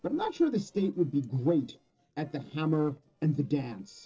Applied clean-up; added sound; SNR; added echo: neural separator model SepFormer DNS4.